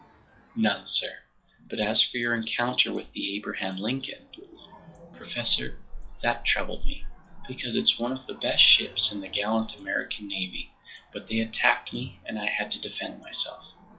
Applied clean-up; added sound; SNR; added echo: classical method log-MMSE.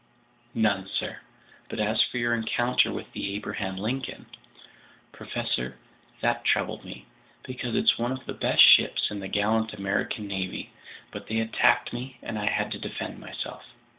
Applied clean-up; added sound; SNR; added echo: none; none; none; none.